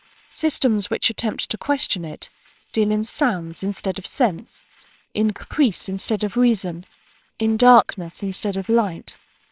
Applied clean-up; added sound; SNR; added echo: neural separator model SepFormer WHAMR!.